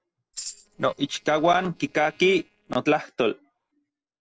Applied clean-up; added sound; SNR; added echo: neural separator model SepFormer DNS4.